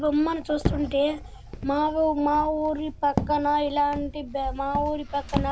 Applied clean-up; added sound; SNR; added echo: none; Walk, footsteps; 8 dB; none.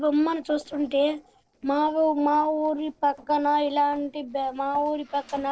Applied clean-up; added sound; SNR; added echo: neural separator model SepFormer DNS4.